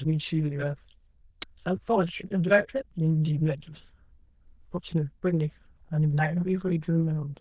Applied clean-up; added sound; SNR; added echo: neural diffusion model UNIVERSE++.